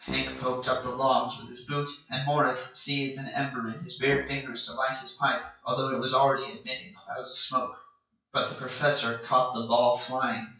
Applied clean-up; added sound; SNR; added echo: classical method WPE with log-MMSE.